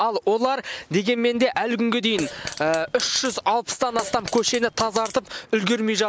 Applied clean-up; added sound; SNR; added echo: none; Fart; 14 dB; none.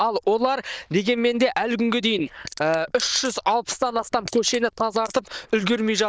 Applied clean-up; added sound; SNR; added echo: neural diffusion model UNIVERSE++.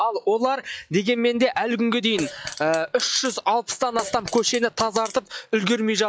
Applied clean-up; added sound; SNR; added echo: classical method log-MMSE.